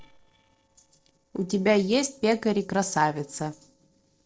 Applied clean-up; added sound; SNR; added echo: neural separator model SepFormer DNS4.